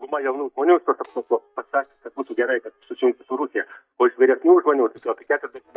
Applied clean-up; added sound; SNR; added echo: neural mask model DeepFilterNet 3.